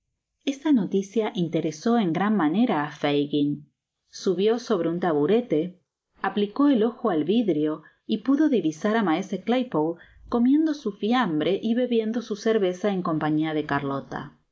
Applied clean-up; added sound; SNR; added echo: neural mask model Resemble Enhance denoiser.